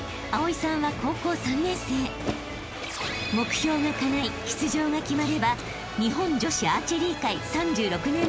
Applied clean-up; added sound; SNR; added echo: none; Slam; 17 dB; none.